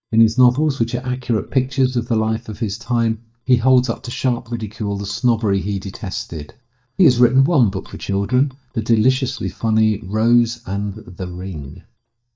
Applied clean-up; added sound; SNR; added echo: neural mask model DeepFilterNet 3.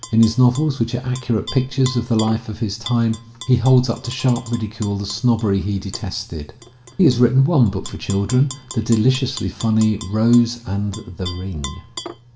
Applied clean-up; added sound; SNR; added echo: none; Tap / Glass; 19 dB; reverberation time 0.6 s.